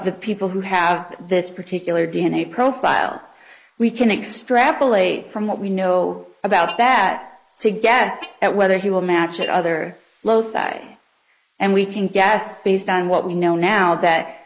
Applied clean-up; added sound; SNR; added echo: neural mask model Resemble Enhance denoiser.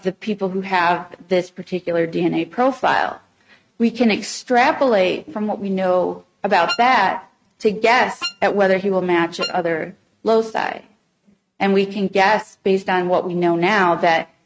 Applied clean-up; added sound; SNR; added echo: neural mask model RNNoise.